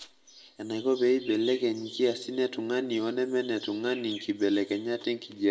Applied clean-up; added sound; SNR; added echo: none; Chirp, tweet; 20 dB; reverberation time 1.8 s.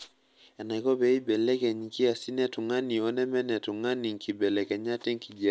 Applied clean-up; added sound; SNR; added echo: none; none; none; none.